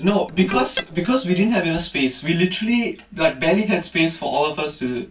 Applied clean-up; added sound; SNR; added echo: neural separator model SepFormer DNS4.